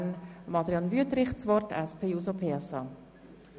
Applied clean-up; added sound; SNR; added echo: none; none; none; none.